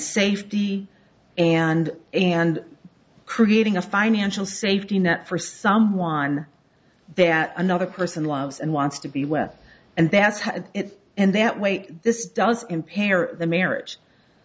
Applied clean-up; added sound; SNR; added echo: none; none; none; none.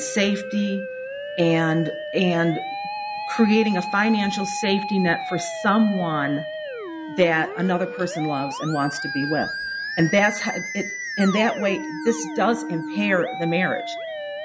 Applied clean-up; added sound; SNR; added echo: none; Musical instrument; 7 dB; none.